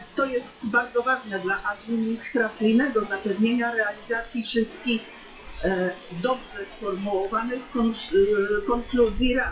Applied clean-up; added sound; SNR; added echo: classical method WPE with log-MMSE.